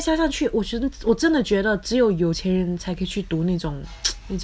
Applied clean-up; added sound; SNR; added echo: none; none; none; none.